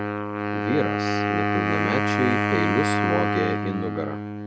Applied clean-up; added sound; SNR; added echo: none; Wind instrument, woodwind instrument; -4 dB; none.